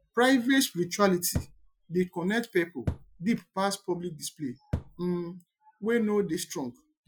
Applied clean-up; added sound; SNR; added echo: classical method Wiener filter.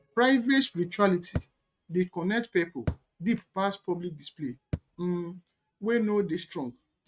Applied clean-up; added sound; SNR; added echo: neural mask model RNNoise.